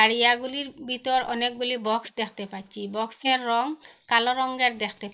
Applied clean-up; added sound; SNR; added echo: neural mask model Resemble Enhance denoiser.